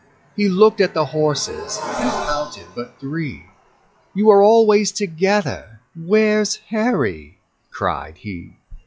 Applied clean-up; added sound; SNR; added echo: classical method log-MMSE.